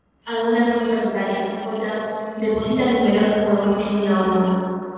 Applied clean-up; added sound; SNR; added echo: neural separator model SepFormer DNS4.